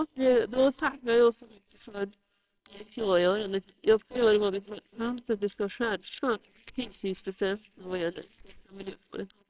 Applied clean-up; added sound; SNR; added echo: neural separator model SepFormer WHAMR!.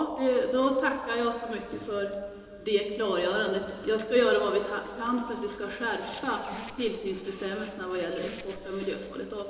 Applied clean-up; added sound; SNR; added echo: none; Squeak; 17 dB; reverberation time 2.5 s.